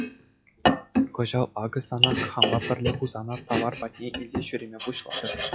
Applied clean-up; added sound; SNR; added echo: classical method log-MMSE.